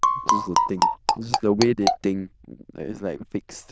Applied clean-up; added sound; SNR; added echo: neural diffusion model UNIVERSE++.